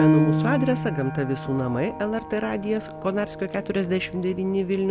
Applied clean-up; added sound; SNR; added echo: none; Piano; 2 dB; none.